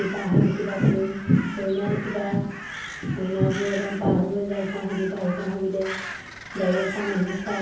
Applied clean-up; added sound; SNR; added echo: none; Crow; 12 dB; reverberation time 0.7 s.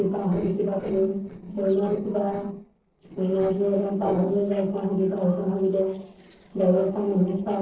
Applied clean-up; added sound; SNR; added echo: neural separator model SepFormer DNS4.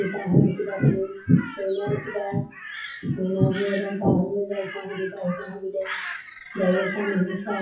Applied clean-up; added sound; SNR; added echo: classical method WPE with log-MMSE.